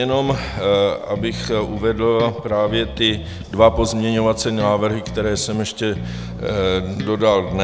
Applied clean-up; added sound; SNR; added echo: none; Bass guitar; 12 dB; none.